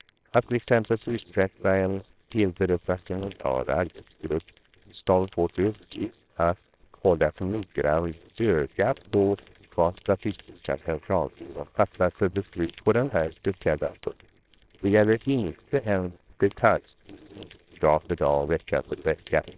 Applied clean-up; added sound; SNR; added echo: neural separator model SepFormer WHAMR!.